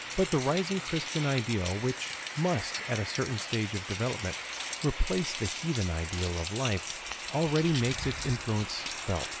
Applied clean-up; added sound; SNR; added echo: none; Rain; 6 dB; none.